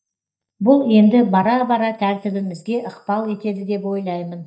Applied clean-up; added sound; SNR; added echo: neural mask model DeepFilterNet 3.